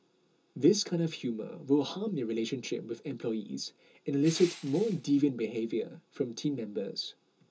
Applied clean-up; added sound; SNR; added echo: none; Crushing; 17 dB; reverberation time 0.2 s.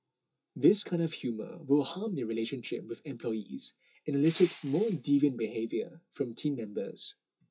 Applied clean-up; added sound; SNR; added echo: classical method WPE with log-MMSE.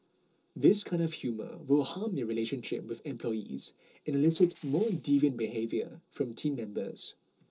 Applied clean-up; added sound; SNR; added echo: neural separator model SepFormer DNS4.